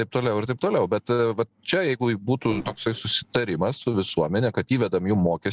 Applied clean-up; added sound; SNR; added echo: neural separator model SepFormer DNS4.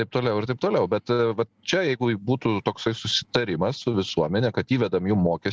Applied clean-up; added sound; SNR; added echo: none; none; none; none.